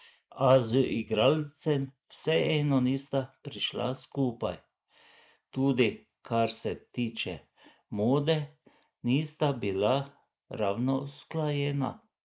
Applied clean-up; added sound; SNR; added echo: neural mask model Resemble Enhance denoiser.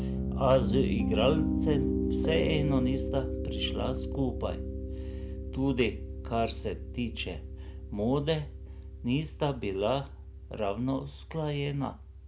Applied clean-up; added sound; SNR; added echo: none; Piano; 2 dB; none.